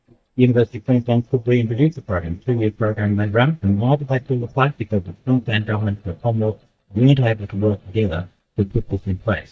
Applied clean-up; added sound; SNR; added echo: neural mask model DeepFilterNet 3.